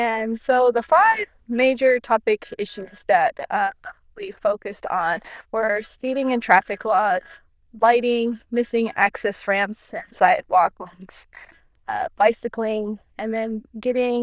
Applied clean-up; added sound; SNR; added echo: neural diffusion model UNIVERSE++.